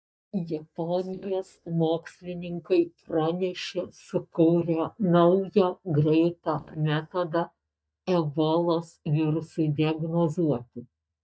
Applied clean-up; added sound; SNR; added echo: neural mask model DeepFilterNet 3.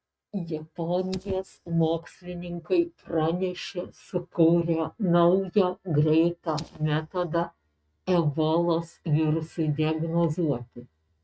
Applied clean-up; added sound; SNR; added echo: neural mask model RNNoise.